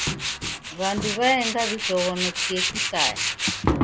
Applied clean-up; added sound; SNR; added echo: none; Tools; -1 dB; none.